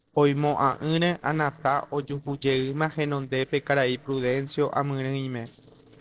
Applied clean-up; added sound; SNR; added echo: neural separator model SepFormer DNS4.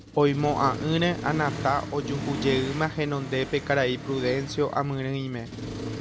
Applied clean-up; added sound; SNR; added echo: none; Accelerating, revving, vroom; 8 dB; none.